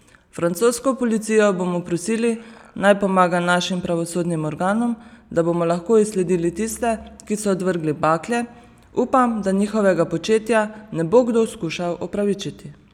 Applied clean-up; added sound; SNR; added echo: none; none; none; none.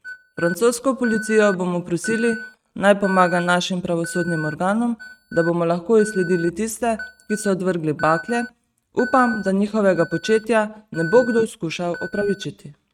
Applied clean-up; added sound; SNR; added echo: neural mask model RNNoise.